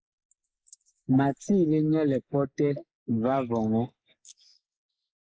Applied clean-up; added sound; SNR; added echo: neural mask model Resemble Enhance denoiser.